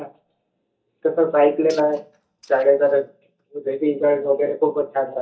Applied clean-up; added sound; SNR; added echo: neural mask model DeepFilterNet 3.